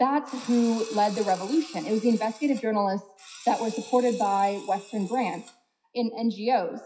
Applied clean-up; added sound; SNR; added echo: classical method WPE with log-MMSE.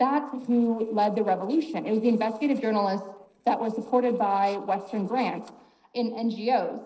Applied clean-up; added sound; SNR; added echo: neural separator model SepFormer DNS4.